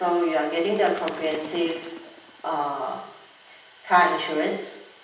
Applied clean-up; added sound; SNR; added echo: none; Bird; 18 dB; reverberation time 0.9 s.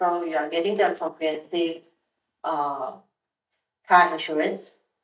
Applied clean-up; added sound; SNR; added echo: neural mask model DeepFilterNet 3.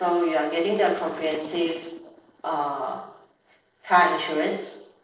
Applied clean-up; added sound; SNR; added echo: neural separator model SepFormer DNS4.